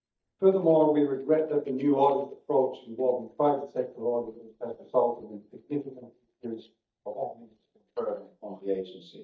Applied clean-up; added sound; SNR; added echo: neural mask model DeepFilterNet 3.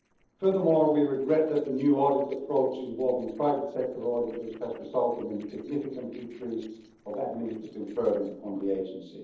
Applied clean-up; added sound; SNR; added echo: neural separator model SepFormer DNS4.